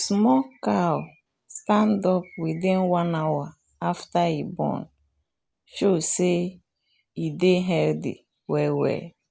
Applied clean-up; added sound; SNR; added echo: none; none; none; none.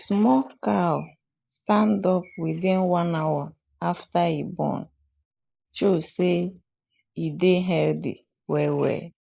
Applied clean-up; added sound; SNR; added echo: neural mask model Resemble Enhance denoiser.